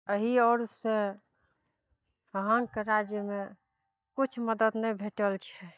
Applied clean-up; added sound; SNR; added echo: neural mask model DeepFilterNet 3.